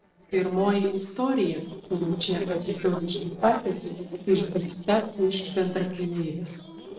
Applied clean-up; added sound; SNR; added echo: neural separator model SepFormer DNS4.